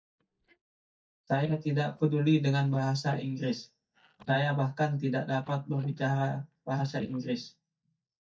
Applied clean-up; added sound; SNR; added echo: neural mask model DeepFilterNet 3.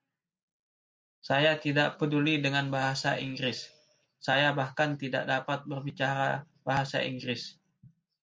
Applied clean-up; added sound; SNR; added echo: none; none; none; none.